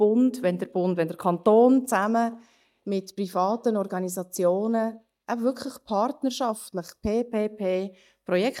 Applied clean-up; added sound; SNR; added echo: neural mask model DeepFilterNet 3.